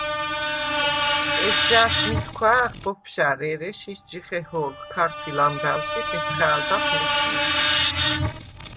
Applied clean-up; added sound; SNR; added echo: none; Screech; -3 dB; none.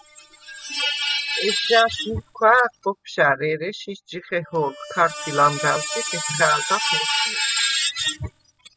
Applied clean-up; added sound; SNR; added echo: classical method spectral subtraction.